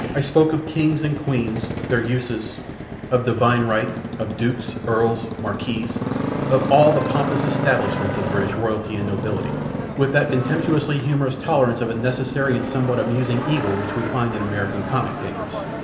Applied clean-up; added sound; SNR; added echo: none; Motorcycle; 5 dB; reverberation time 0.8 s.